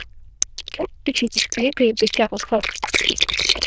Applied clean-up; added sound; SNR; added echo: neural diffusion model UNIVERSE++.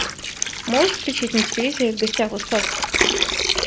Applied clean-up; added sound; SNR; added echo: none; Water; 0 dB; none.